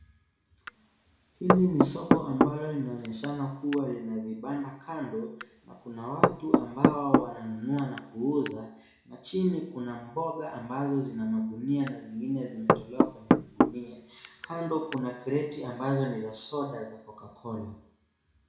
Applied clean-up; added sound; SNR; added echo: none; Knock / Wood; -4 dB; reverberation time 0.6 s.